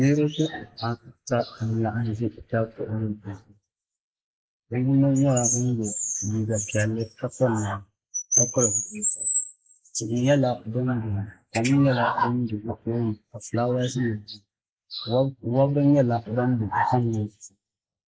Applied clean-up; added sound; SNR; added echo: neural mask model Resemble Enhance denoiser.